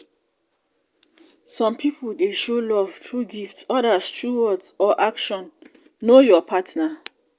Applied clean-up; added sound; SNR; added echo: none; none; none; none.